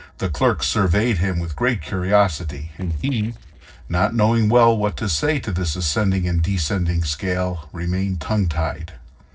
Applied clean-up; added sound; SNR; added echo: neural separator model SepFormer DNS4.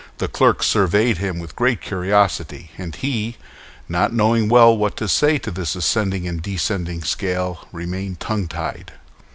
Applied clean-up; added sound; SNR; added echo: none; none; none; none.